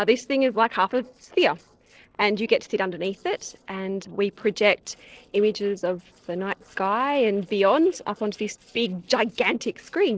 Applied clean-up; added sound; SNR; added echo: neural separator model SepFormer DNS4.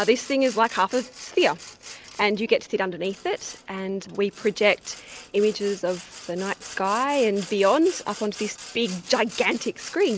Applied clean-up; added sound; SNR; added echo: none; Sawing; 18 dB; none.